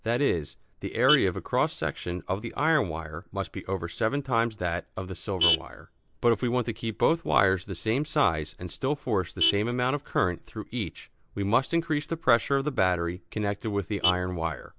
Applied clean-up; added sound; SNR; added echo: none; Vehicle horn, car horn, honking; 10 dB; none.